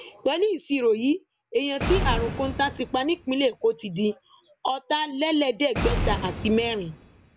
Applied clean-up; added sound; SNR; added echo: none; Boom; 7 dB; none.